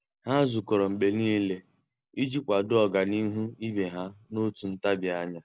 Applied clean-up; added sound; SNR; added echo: none; none; none; none.